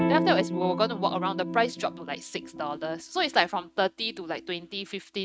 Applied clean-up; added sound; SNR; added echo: neural mask model RNNoise.